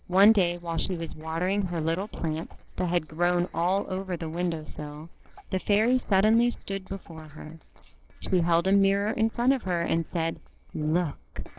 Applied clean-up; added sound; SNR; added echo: neural separator model SepFormer DNS4.